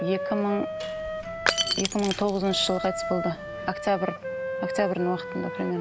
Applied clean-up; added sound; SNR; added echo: none; Wind instrument, woodwind instrument + Shatter / Crushing; 3 dB; none.